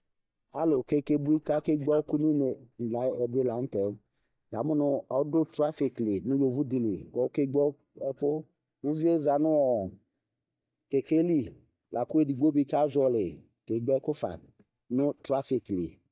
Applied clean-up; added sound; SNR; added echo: neural mask model DeepFilterNet 3.